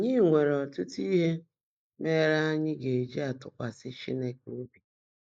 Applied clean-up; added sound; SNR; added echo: neural mask model Resemble Enhance denoiser.